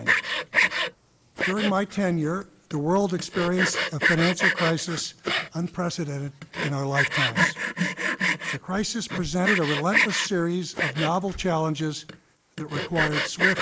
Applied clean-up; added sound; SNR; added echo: neural mask model Resemble Enhance denoiser.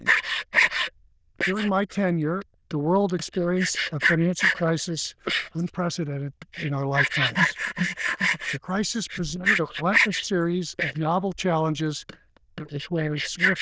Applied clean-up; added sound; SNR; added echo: neural diffusion model UNIVERSE++.